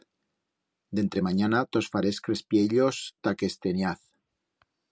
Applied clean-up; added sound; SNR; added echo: none; none; none; none.